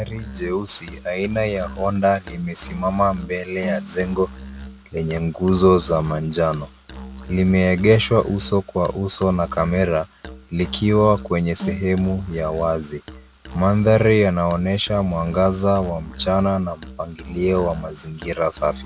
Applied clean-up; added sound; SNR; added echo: none; Musical instrument; 15 dB; none.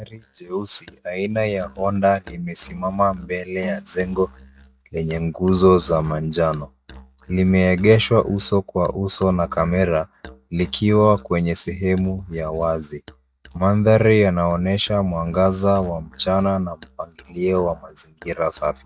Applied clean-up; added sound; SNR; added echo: neural mask model DeepFilterNet 3.